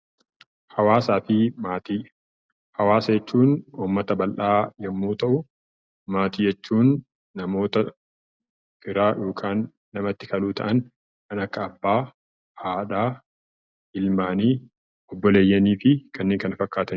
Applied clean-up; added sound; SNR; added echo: none; none; none; none.